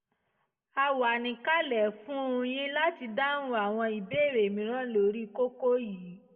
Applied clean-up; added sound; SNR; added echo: none; none; none; reverberation time 1.2 s.